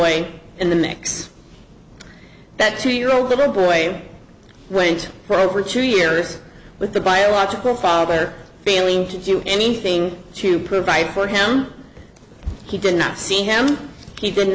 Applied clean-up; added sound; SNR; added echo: none; none; none; none.